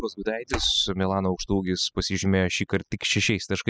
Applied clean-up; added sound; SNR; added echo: classical method spectral subtraction.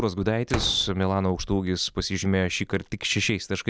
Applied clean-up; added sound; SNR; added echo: none; Slam; 13 dB; none.